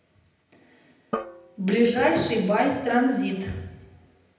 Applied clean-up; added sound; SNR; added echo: none; Drum; 13 dB; reverberation time 0.9 s.